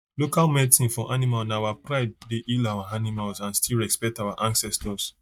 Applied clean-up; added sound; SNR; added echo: neural mask model DeepFilterNet 3.